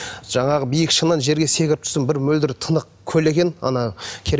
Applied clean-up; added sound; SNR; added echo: none; none; none; none.